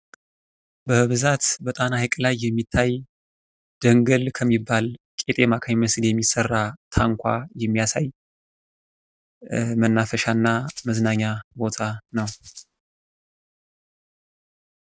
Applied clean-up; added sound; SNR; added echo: neural mask model RNNoise.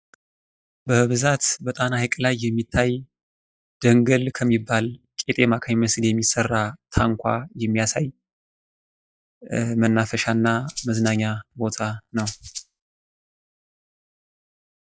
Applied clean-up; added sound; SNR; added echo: classical method log-MMSE.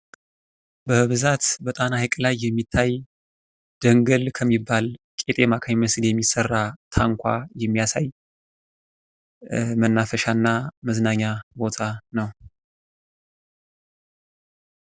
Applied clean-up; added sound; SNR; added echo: none; none; none; none.